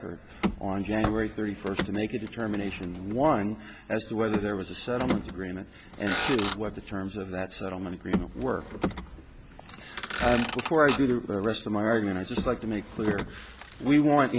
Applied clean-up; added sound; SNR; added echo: none; Motor vehicle (road); 6 dB; none.